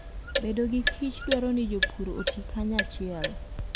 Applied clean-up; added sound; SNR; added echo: none; Clock; 1 dB; none.